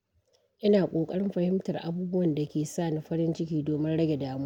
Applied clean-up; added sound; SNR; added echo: none; none; none; none.